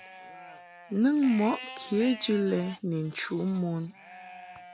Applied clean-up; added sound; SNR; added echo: none; Livestock, farm animals, working animals; 17 dB; none.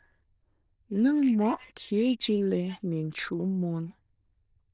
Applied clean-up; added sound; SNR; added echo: neural diffusion model UNIVERSE++.